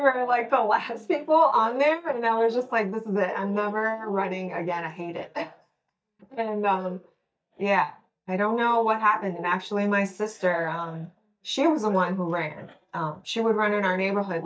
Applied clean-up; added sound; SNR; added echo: neural mask model DeepFilterNet 3.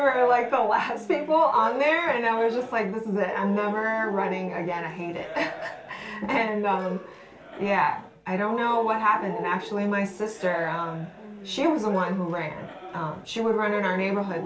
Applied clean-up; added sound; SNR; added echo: none; Cheering; 12 dB; reverberation time 0.3 s.